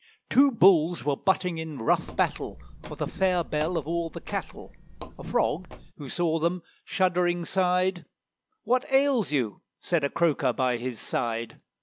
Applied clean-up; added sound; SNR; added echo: none; Walk, footsteps; 16 dB; none.